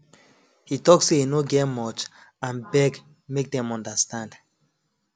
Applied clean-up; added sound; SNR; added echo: none; none; none; none.